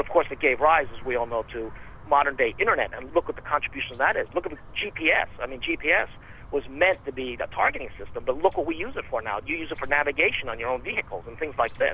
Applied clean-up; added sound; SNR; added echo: none; Chirp, tweet; 13 dB; none.